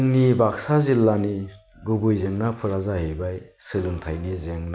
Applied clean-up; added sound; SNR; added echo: none; none; none; none.